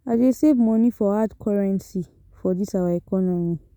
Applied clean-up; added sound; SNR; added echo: none; none; none; none.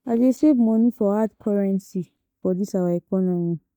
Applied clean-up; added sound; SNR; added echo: neural mask model DeepFilterNet 3.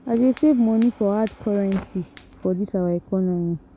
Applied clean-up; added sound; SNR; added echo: none; Fire; 16 dB; none.